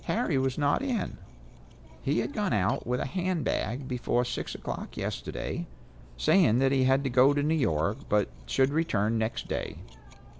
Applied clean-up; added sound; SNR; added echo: none; Cutlery, silverware; 19 dB; none.